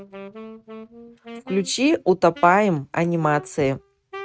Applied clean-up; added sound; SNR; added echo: neural mask model RNNoise.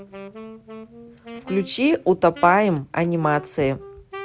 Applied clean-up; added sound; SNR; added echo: none; Wind instrument, woodwind instrument; 17 dB; none.